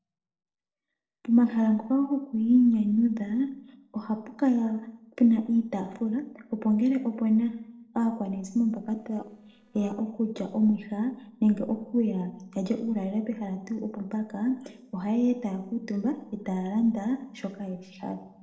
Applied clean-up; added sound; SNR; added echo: neural separator model SepFormer DNS4.